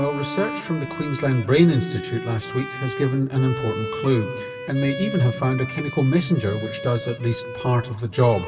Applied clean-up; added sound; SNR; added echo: none; Bowed string instrument; 10 dB; reverberation time 2.9 s.